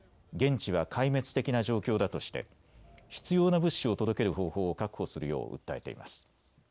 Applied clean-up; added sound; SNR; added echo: none; none; none; none.